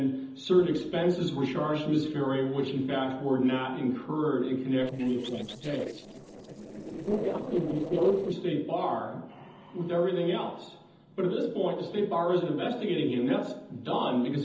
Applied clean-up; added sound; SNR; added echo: neural separator model SepFormer DNS4.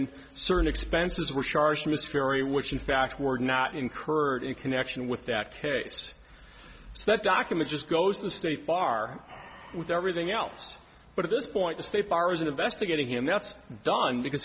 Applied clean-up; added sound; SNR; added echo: none; none; none; none.